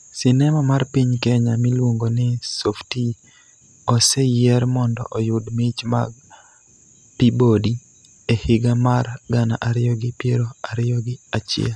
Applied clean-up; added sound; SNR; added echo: none; none; none; none.